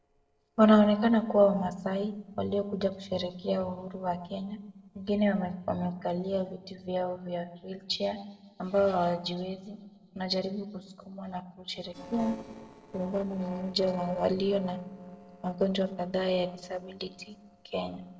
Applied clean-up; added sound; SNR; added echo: neural separator model SepFormer DNS4.